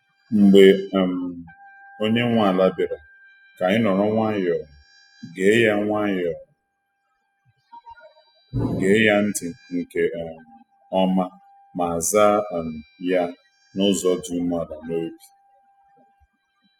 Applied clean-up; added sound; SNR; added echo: classical method spectral subtraction.